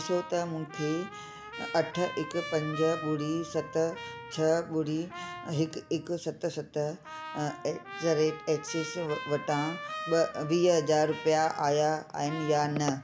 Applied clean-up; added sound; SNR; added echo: none; Trumpet; 12 dB; none.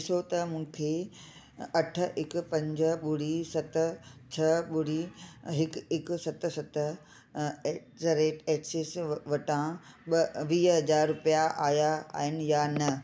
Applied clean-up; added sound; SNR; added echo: none; none; none; none.